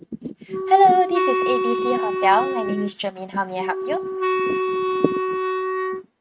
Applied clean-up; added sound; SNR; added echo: neural mask model RNNoise.